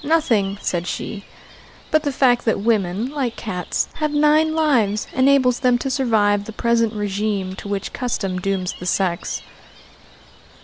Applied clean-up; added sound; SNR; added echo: none; Gull, seagull; 19 dB; none.